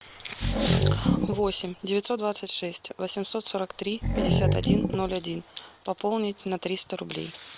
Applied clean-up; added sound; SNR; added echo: none; Growling; -3 dB; none.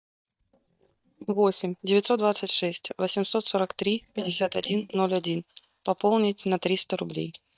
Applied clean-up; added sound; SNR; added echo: neural mask model DeepFilterNet 3.